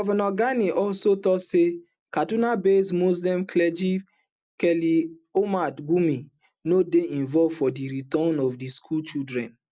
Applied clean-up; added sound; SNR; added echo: none; none; none; none.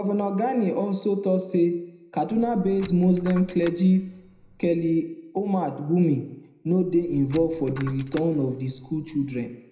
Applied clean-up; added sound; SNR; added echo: none; Coin (dropping); 20 dB; reverberation time 0.7 s.